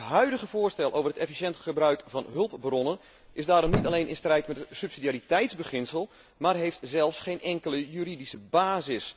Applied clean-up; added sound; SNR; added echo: none; Thump, thud; 5 dB; none.